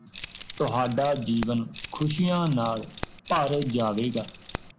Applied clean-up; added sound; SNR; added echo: none; Keys jangling; 6 dB; none.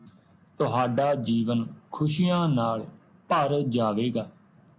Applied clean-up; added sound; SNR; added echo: none; none; none; none.